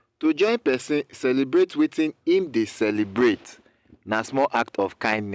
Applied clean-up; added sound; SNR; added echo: none; none; none; none.